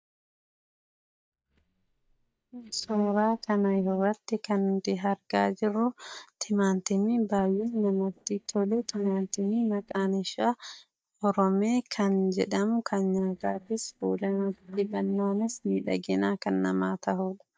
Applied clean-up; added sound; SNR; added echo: neural mask model DeepFilterNet 3.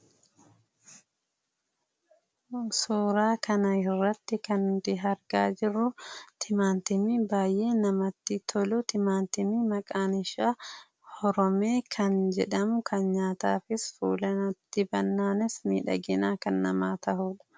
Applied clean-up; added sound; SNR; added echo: none; none; none; none.